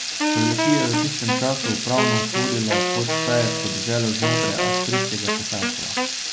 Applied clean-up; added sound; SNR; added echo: none; Water tap, faucet / Liquid + Wind instrument, woodwind instrument; -3 dB; none.